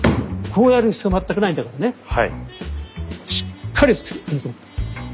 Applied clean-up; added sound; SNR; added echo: none; none; none; none.